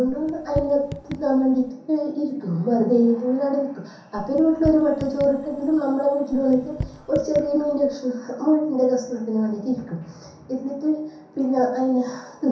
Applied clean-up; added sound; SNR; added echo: none; Raindrop / Drip; 14 dB; reverberation time 0.6 s.